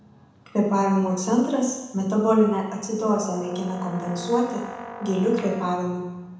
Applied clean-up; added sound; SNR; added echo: none; Brass instrument; 14 dB; reverberation time 1.1 s.